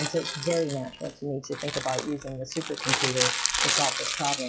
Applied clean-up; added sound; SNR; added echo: classical method log-MMSE.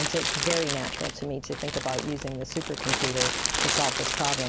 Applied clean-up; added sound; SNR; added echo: none; Crumpling, crinkling; -2 dB; none.